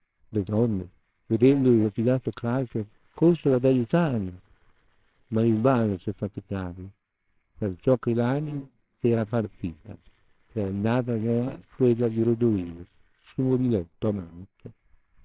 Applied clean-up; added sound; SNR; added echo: neural separator model SepFormer WHAMR!.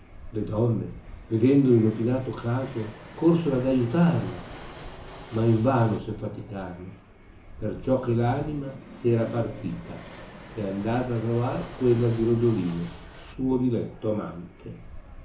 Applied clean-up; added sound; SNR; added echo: none; Fixed-wing aircraft, airplane; 17 dB; reverberation time 0.7 s.